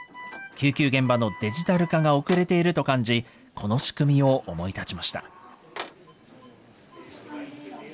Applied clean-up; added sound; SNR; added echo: none; Sliding door; 19 dB; none.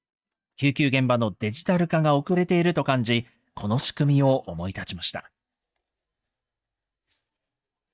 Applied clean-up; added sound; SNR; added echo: neural mask model DeepFilterNet 3.